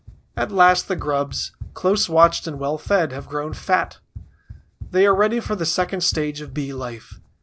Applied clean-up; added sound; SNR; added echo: none; Run; 16 dB; none.